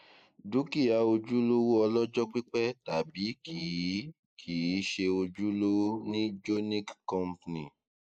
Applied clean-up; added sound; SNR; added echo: neural mask model Resemble Enhance denoiser.